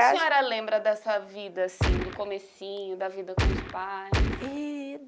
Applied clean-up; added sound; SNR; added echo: none; Gunshot, gunfire; -2 dB; none.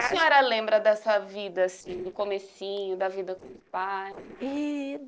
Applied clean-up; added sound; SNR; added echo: neural separator model SepFormer DNS4.